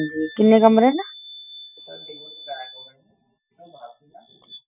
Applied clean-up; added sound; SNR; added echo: classical method Wiener filter.